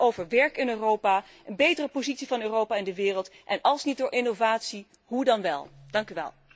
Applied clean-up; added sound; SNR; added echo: none; none; none; none.